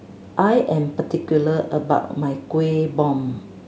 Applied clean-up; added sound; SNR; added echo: none; none; none; none.